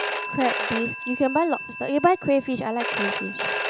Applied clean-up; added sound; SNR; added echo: none; Telephone; 5 dB; none.